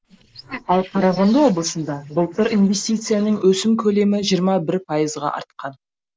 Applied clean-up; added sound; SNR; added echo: neural mask model Resemble Enhance denoiser.